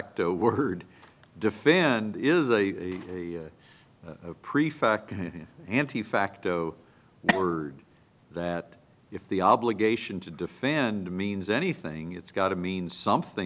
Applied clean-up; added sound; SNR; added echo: none; none; none; none.